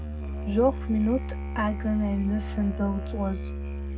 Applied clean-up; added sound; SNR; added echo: none; Musical instrument; 4 dB; reverberation time 0.3 s.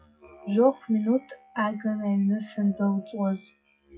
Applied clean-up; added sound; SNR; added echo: classical method WPE with log-MMSE.